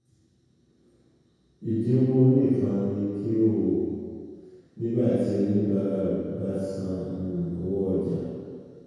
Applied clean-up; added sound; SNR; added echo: none; none; none; reverberation time 1.9 s.